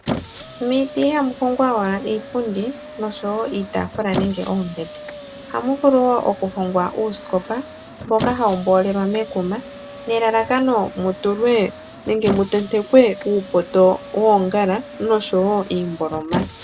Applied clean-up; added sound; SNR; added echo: none; Squeak; 13 dB; none.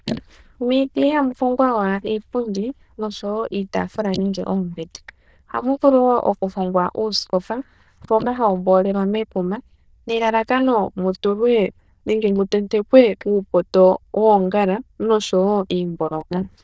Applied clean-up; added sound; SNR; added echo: neural diffusion model UNIVERSE++.